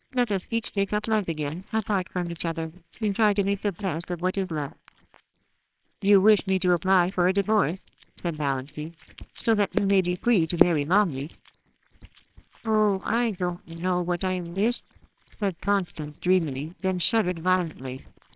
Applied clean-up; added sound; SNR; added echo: neural separator model SepFormer WHAMR!.